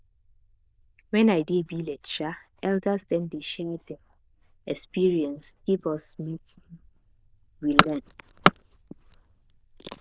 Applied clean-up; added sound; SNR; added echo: neural diffusion model UNIVERSE++.